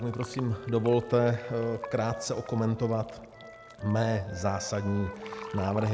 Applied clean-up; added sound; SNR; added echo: none; Fill (with liquid) + Wind instrument, woodwind instrument; 13 dB; none.